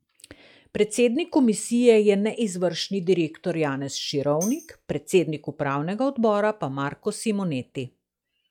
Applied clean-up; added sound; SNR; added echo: classical method log-MMSE.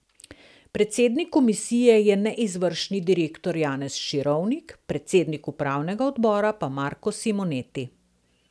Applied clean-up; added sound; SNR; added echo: none; none; none; none.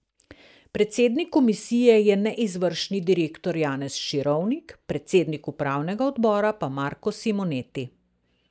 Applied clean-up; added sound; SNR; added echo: neural mask model DeepFilterNet 3.